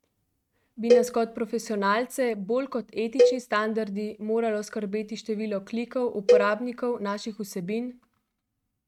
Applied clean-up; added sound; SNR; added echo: neural mask model RNNoise.